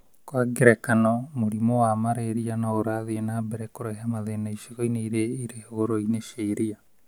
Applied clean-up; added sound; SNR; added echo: none; none; none; none.